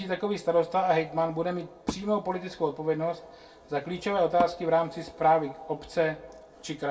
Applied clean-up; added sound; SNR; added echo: none; Wood; 17 dB; reverberation time 0.2 s.